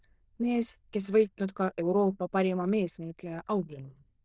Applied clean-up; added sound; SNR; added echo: neural diffusion model UNIVERSE++.